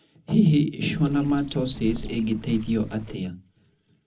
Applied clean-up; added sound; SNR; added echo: none; Bird; 14 dB; reverberation time 0.4 s.